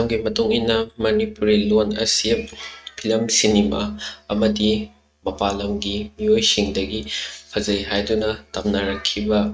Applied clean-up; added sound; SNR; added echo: neural mask model RNNoise.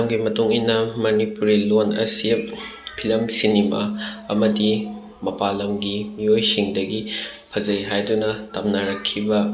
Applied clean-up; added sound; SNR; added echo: none; none; none; none.